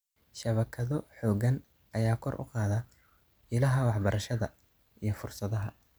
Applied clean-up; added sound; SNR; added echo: none; none; none; none.